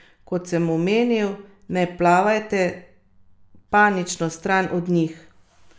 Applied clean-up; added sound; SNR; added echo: none; none; none; none.